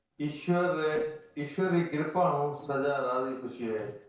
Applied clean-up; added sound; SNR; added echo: neural separator model SepFormer DNS4.